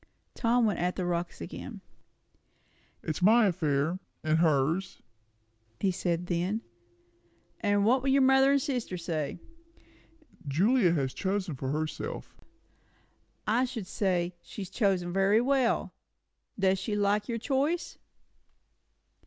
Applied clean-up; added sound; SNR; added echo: none; none; none; none.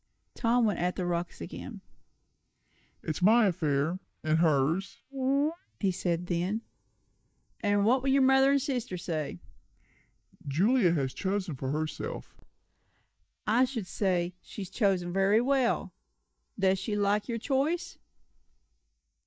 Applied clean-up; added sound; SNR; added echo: neural mask model Resemble Enhance denoiser.